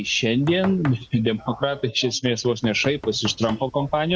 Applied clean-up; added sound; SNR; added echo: none; Knock; 17 dB; none.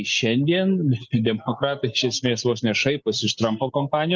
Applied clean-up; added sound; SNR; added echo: none; none; none; none.